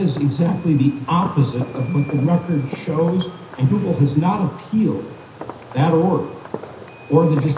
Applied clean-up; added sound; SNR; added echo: none; Fireworks; 17 dB; reverberation time 0.9 s.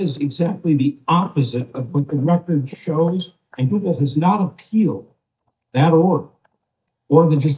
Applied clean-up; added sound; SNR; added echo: neural mask model DeepFilterNet 3.